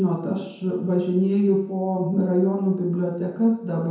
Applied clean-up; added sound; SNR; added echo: none; none; none; reverberation time 0.9 s.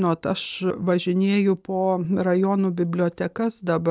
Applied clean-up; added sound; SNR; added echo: none; none; none; none.